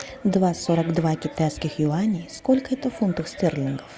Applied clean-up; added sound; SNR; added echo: none; none; none; none.